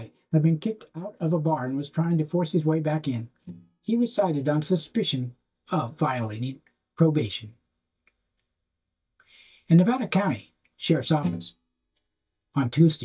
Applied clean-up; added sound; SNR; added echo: neural mask model DeepFilterNet 3.